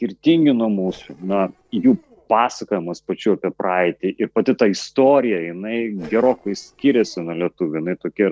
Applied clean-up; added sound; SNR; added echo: neural separator model SepFormer DNS4.